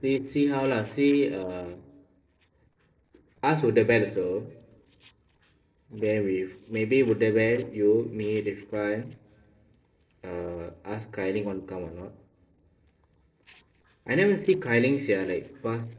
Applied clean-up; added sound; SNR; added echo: neural separator model SepFormer DNS4.